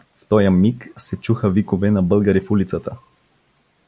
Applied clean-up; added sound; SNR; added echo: none; none; none; none.